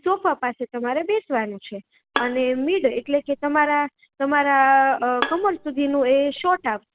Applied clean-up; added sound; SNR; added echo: none; Bowed string instrument; 12 dB; none.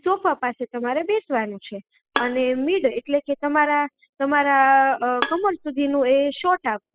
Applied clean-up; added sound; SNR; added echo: classical method spectral subtraction.